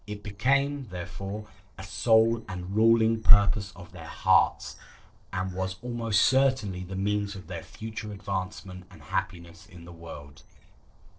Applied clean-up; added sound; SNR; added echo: neural separator model SepFormer DNS4.